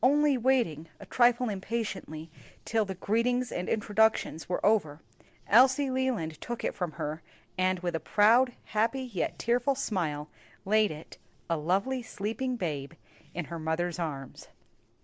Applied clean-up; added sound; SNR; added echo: none; none; none; none.